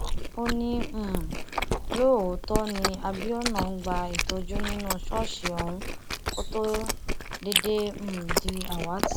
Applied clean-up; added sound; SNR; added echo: none; Chewing, mastication; -1 dB; none.